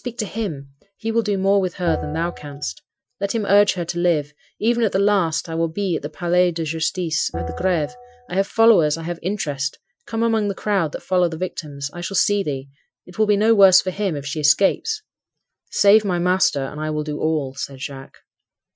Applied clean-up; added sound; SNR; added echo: classical method Wiener filter.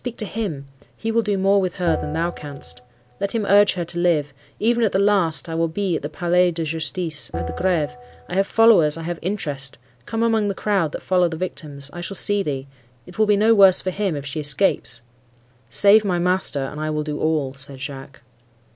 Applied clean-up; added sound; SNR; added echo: none; Bell; 13 dB; none.